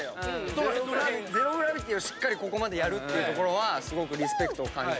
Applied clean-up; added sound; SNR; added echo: none; none; none; none.